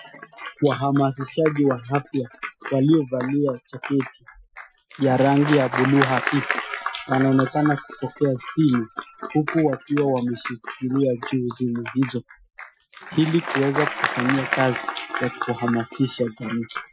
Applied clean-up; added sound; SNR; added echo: classical method Wiener filter.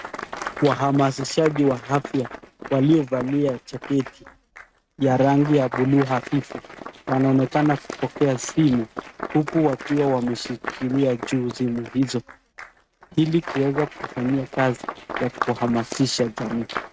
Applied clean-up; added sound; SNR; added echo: neural mask model RNNoise.